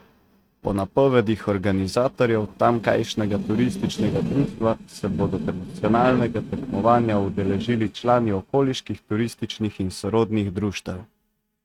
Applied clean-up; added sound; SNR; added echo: neural mask model RNNoise.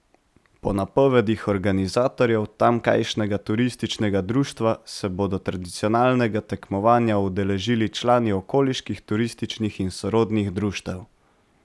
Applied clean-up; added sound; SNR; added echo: none; none; none; none.